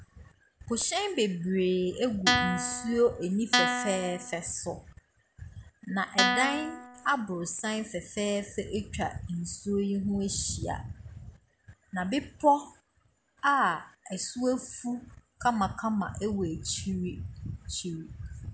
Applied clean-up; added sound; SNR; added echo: none; Guitar; -2 dB; none.